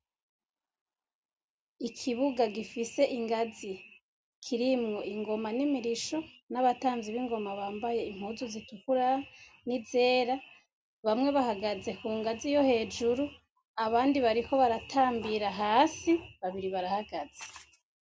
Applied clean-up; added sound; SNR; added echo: none; none; none; none.